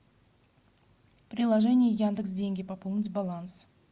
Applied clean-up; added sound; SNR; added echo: none; none; none; none.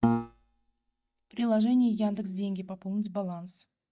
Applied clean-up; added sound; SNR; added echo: neural mask model DeepFilterNet 3.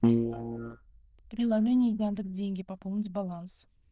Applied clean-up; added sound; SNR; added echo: neural diffusion model UNIVERSE++.